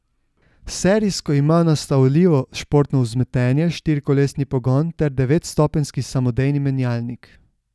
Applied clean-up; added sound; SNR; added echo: none; none; none; none.